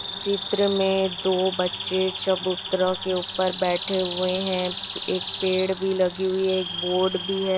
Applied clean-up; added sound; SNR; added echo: none; Bird vocalization, bird call, bird song; 8 dB; none.